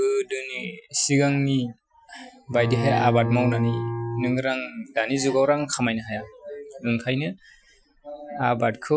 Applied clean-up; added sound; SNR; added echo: classical method Wiener filter.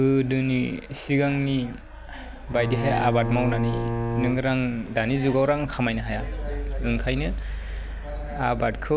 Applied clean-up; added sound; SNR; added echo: none; Bowed string instrument; 4 dB; none.